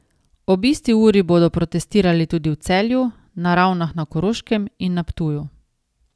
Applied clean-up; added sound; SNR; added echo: none; none; none; none.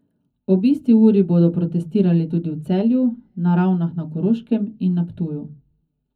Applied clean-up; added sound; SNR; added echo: none; none; none; reverberation time 0.4 s.